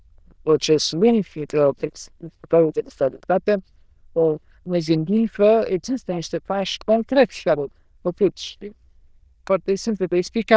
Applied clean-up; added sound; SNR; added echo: neural diffusion model UNIVERSE++.